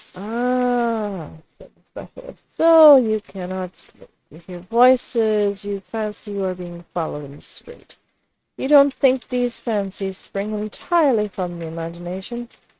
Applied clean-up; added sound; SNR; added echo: neural mask model RNNoise.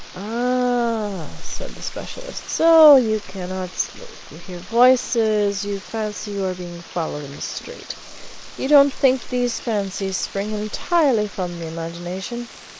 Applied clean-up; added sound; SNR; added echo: neural mask model Resemble Enhance denoiser.